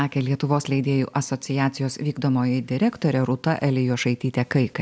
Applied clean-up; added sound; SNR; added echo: none; none; none; none.